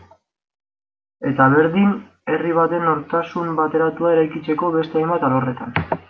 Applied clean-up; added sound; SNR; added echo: none; none; none; none.